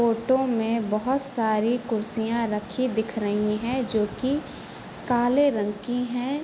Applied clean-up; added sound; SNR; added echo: none; none; none; none.